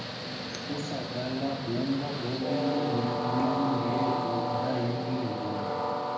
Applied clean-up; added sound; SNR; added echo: none; Train; -1 dB; reverberation time 0.8 s.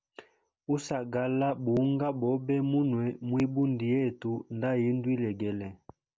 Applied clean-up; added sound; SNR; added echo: none; none; none; none.